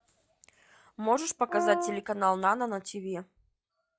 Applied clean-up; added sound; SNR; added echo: classical method log-MMSE.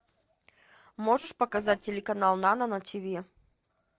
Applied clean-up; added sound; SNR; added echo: neural separator model SepFormer DNS4.